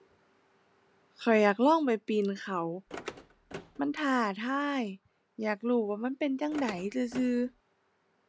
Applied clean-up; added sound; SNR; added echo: none; Car; 14 dB; none.